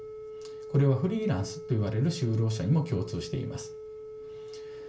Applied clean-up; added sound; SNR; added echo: none; Telephone; 12 dB; reverberation time 0.3 s.